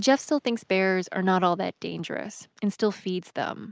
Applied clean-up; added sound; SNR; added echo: none; none; none; none.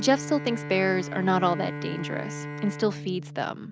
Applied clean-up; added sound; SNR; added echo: none; Bowed string instrument; 8 dB; none.